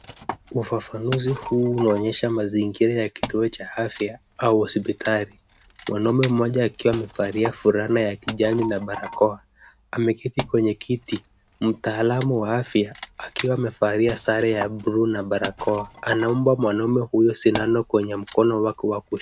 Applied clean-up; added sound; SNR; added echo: none; Wood; 13 dB; none.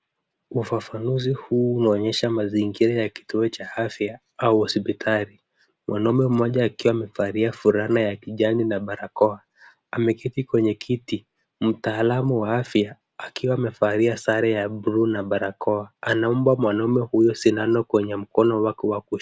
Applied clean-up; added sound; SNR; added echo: none; none; none; none.